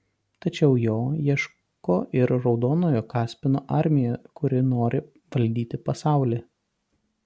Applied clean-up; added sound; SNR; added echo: none; none; none; none.